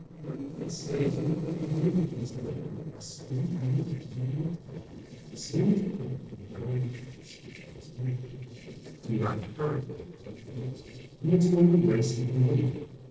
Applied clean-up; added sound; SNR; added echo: neural separator model SepFormer DNS4.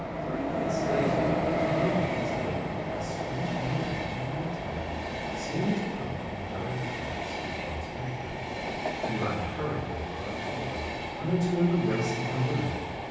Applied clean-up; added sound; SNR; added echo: none; Train; -1 dB; reverberation time 1.1 s.